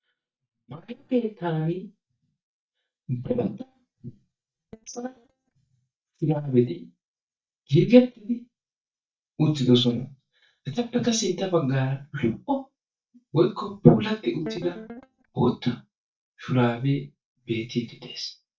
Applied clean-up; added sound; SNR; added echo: neural mask model DeepFilterNet 3.